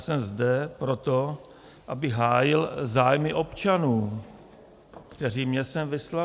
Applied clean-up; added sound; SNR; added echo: none; none; none; none.